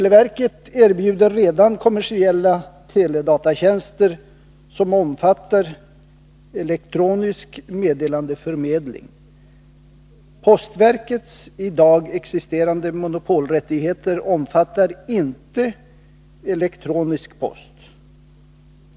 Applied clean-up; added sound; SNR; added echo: none; none; none; none.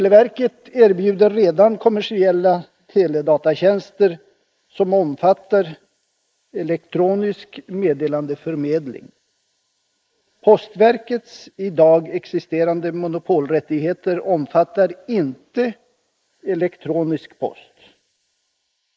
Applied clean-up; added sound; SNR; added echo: neural mask model Resemble Enhance denoiser.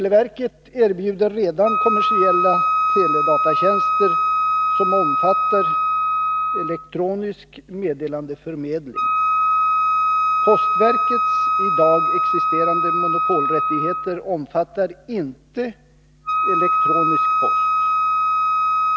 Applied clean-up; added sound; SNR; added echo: none; Wind instrument, woodwind instrument; -4 dB; none.